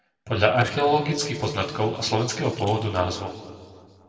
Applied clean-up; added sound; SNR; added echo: neural separator model SepFormer DNS4.